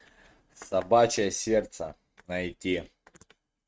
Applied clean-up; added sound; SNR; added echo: neural mask model RNNoise.